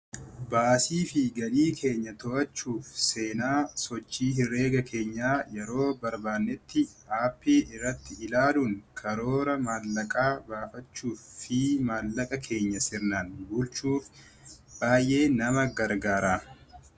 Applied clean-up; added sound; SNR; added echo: none; none; none; none.